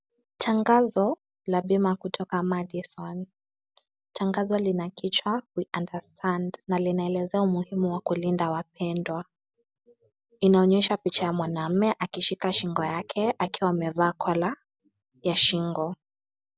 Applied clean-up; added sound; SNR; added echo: none; none; none; none.